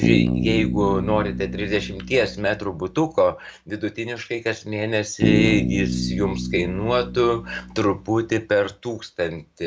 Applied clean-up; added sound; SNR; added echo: none; Bass guitar; 2 dB; none.